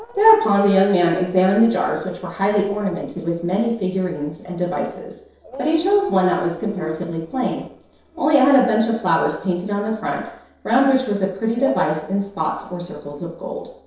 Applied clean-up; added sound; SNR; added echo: neural separator model SepFormer DNS4.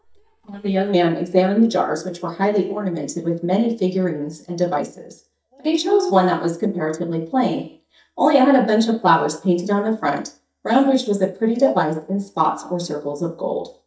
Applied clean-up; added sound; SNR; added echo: neural mask model DeepFilterNet 3.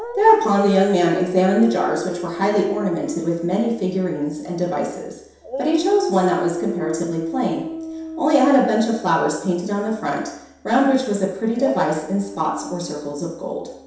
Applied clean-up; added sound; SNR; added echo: none; Dog; 10 dB; reverberation time 0.7 s.